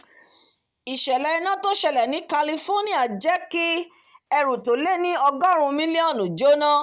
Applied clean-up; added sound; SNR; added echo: none; none; none; none.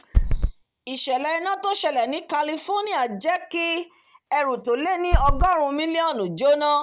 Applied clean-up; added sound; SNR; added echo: none; Run; -5 dB; none.